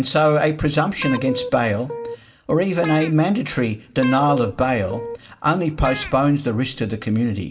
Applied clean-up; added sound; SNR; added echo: none; Guitar; 12 dB; reverberation time 0.4 s.